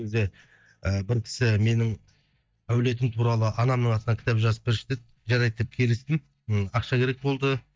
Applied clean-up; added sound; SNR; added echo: neural mask model DeepFilterNet 3.